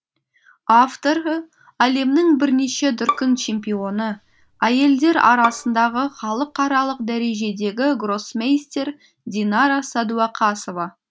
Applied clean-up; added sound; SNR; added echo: none; Bowed string instrument; 10 dB; none.